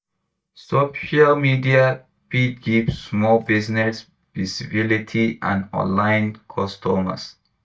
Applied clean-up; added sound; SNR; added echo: neural mask model DeepFilterNet 3.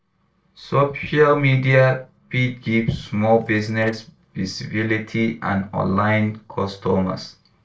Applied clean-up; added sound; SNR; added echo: neural separator model SepFormer DNS4.